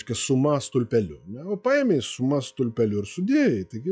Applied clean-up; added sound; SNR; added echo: classical method log-MMSE.